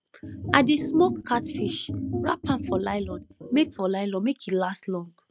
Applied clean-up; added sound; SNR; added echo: neural mask model RNNoise.